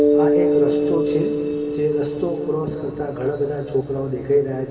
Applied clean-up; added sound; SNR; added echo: none; Mallet percussion; -1 dB; reverberation time 2.3 s.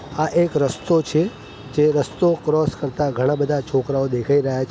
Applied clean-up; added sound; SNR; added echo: none; none; none; none.